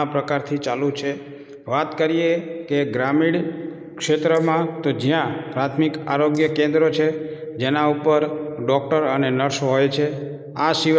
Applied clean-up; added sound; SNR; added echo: neural mask model Resemble Enhance denoiser.